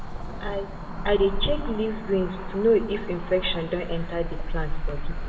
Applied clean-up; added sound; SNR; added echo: none; Cricket / Motor vehicle (road); 2 dB; reverberation time 1.0 s.